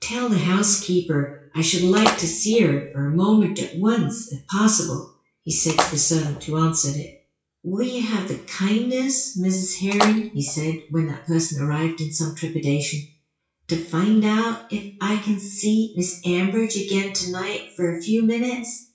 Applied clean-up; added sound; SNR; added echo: classical method WPE with log-MMSE.